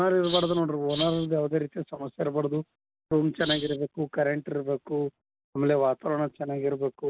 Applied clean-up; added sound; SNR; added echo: neural mask model Resemble Enhance denoiser.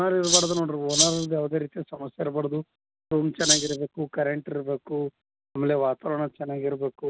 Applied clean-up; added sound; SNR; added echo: none; Rattle (instrument); -4 dB; none.